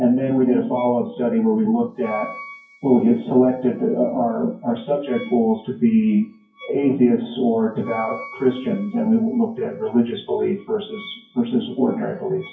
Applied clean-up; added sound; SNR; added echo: classical method WPE with log-MMSE.